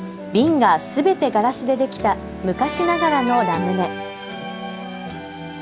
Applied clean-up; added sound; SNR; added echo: none; Bowed string instrument; 20 dB; none.